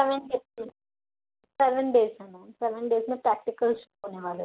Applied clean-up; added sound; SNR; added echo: none; none; none; none.